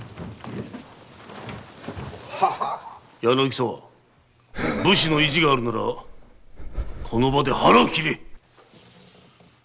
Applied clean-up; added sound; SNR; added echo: none; Breathing; 7 dB; none.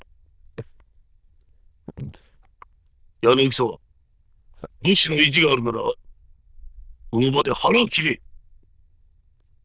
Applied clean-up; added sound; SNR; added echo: neural diffusion model UNIVERSE++.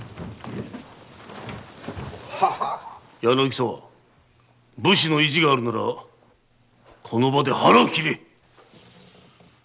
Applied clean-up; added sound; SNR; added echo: none; none; none; none.